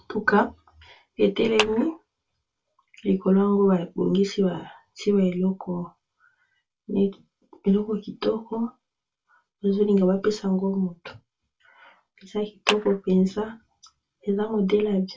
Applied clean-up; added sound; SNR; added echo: none; Clapping; 7 dB; reverberation time 0.2 s.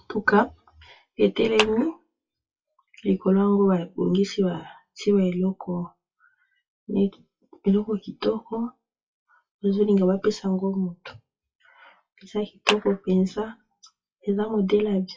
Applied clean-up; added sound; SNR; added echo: classical method WPE with log-MMSE.